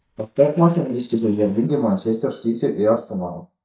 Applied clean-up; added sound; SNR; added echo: neural mask model DeepFilterNet 3.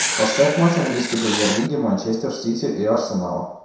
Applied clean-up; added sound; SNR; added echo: none; Writing; 7 dB; reverberation time 0.7 s.